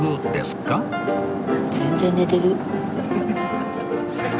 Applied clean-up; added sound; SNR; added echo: none; none; none; none.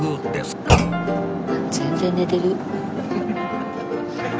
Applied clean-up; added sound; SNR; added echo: none; Thump, thud; 3 dB; none.